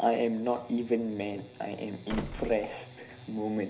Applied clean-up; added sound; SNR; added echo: none; Slam; 11 dB; reverberation time 0.5 s.